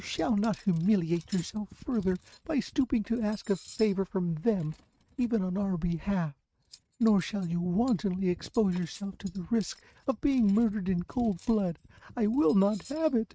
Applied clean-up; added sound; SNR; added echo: neural mask model RNNoise.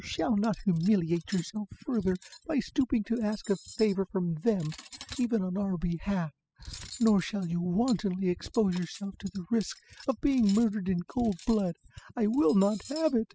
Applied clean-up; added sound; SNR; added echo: classical method spectral subtraction.